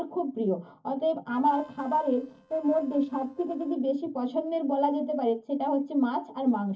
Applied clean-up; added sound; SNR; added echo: neural separator model SepFormer DNS4.